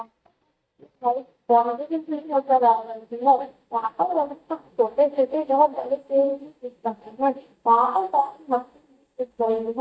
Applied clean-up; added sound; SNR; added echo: neural mask model DeepFilterNet 3.